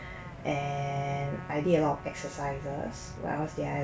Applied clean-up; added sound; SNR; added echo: none; Trumpet; 17 dB; none.